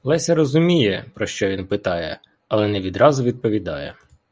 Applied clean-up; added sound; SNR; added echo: none; none; none; none.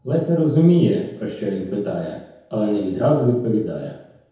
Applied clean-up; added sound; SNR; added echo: none; none; none; reverberation time 1.0 s.